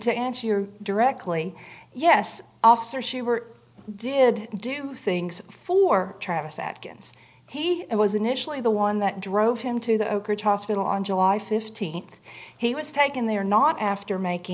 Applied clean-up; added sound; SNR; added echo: none; none; none; none.